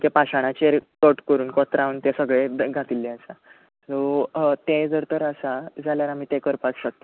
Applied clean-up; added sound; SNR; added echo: none; none; none; none.